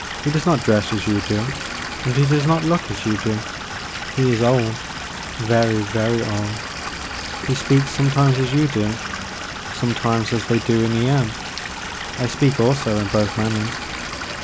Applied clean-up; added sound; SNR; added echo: none; Stream / Liquid; 8 dB; none.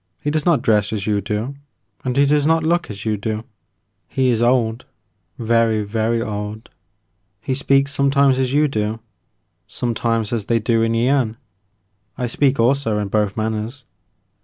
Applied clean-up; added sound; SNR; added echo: none; none; none; none.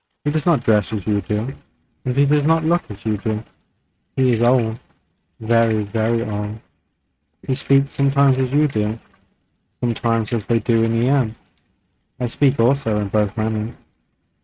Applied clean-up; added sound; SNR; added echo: neural mask model RNNoise.